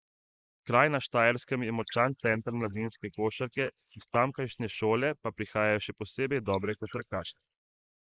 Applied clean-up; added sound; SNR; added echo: neural mask model Resemble Enhance denoiser.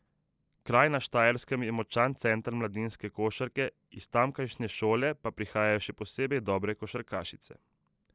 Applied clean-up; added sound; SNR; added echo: none; none; none; none.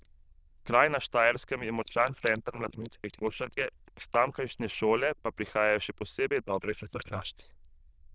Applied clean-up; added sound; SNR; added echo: neural diffusion model UNIVERSE++.